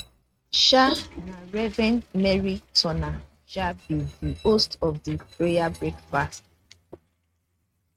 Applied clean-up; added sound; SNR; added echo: neural mask model RNNoise.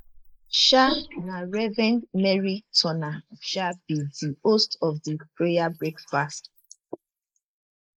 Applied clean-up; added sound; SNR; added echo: neural mask model Resemble Enhance denoiser.